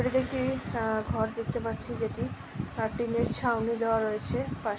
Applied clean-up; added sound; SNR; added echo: none; none; none; none.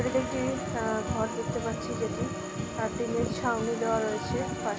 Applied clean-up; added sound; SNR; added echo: none; Organ; 5 dB; none.